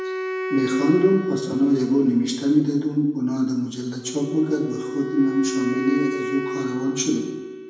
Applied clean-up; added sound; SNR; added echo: none; Wind instrument, woodwind instrument; 8 dB; reverberation time 1.0 s.